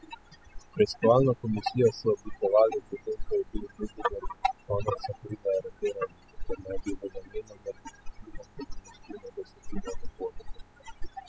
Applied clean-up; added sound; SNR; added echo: classical method spectral subtraction.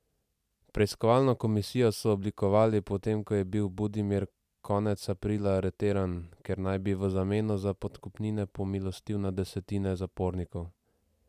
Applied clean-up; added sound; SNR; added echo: none; none; none; none.